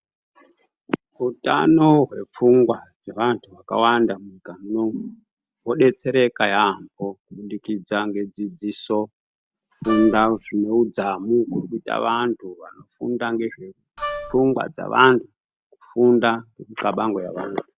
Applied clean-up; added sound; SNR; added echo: none; Wind instrument, woodwind instrument; 10 dB; none.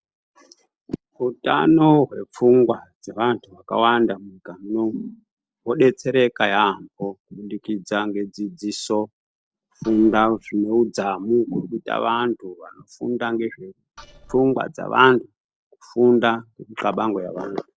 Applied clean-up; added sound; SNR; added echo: neural separator model SepFormer DNS4.